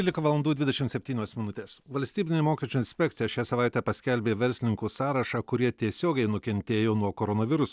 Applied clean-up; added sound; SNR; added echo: none; none; none; none.